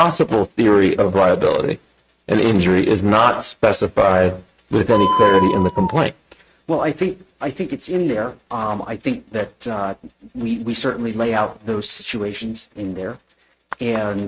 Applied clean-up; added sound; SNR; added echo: neural mask model RNNoise.